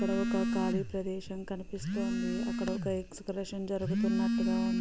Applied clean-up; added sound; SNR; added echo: none; Telephone; -3 dB; none.